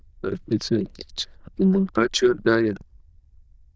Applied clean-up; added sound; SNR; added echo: neural diffusion model UNIVERSE++.